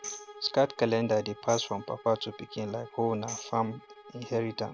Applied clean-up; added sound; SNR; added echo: none; Bowed string instrument + Tambourine; 15 dB; none.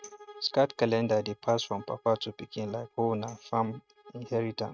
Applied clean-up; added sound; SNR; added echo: neural mask model RNNoise.